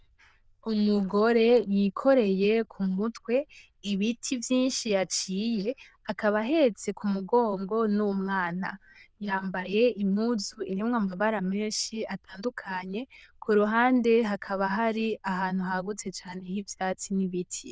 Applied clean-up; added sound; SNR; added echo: neural diffusion model UNIVERSE++.